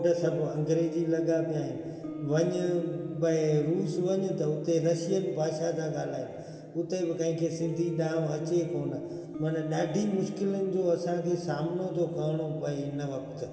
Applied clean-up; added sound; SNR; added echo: none; Guitar; 17 dB; reverberation time 0.2 s.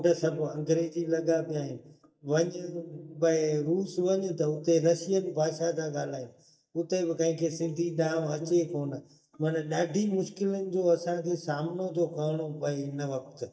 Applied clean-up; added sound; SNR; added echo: neural mask model DeepFilterNet 3.